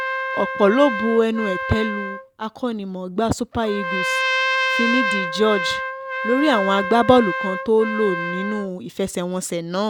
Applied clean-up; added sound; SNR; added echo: none; Trumpet; 4 dB; none.